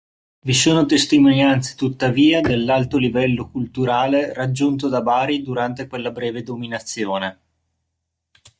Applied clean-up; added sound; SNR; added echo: neural mask model DeepFilterNet 3.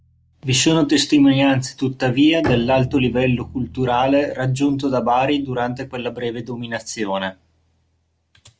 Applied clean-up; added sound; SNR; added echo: none; Bowed string instrument; 16 dB; none.